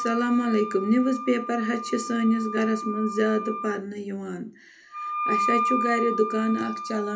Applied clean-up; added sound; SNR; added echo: none; Wind instrument, woodwind instrument; 5 dB; reverberation time 0.3 s.